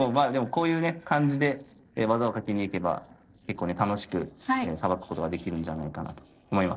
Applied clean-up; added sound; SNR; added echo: neural separator model SepFormer DNS4.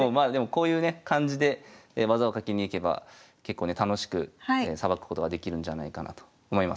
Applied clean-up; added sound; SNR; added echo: none; none; none; none.